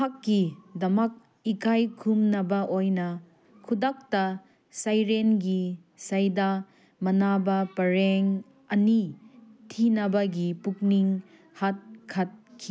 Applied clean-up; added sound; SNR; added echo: none; none; none; none.